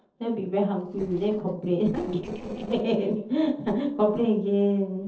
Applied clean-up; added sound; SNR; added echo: neural separator model SepFormer DNS4.